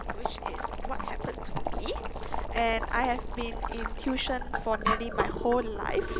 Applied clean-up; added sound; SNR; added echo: none; Boiling; 0 dB; none.